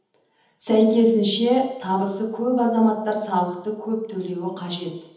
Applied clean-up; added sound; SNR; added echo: none; none; none; reverberation time 1.3 s.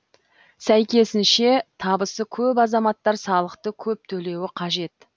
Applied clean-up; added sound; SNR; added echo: none; none; none; none.